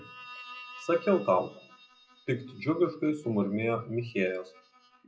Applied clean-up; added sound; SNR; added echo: classical method WPE with log-MMSE.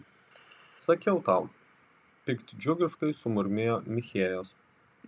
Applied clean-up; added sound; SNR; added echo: none; none; none; none.